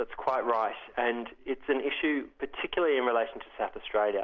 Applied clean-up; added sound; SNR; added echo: none; none; none; none.